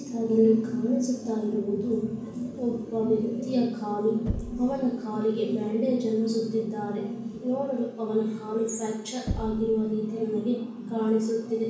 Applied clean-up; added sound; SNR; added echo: none; Knock; 16 dB; reverberation time 0.7 s.